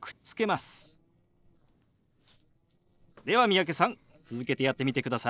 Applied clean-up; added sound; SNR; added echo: neural separator model SepFormer DNS4.